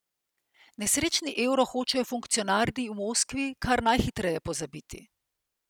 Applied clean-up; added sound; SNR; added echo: none; none; none; none.